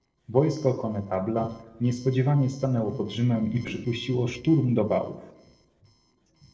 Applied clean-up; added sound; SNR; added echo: neural separator model SepFormer DNS4.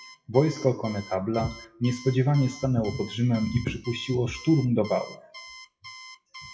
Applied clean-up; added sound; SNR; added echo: classical method WPE with log-MMSE.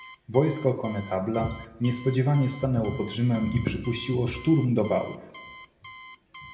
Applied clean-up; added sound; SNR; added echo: none; Alarm; 18 dB; reverberation time 0.9 s.